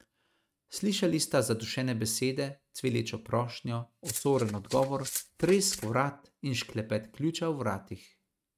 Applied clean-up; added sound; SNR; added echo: neural mask model RNNoise.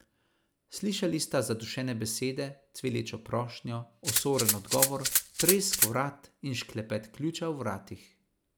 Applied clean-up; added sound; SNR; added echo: none; Rattle (instrument); -4 dB; none.